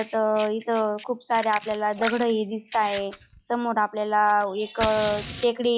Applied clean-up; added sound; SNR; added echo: classical method log-MMSE.